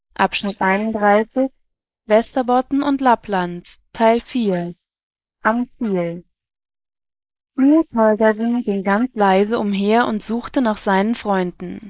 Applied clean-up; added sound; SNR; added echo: neural mask model Resemble Enhance denoiser.